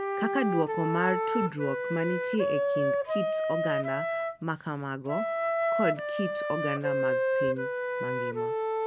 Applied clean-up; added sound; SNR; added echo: none; Wind instrument, woodwind instrument; -3 dB; none.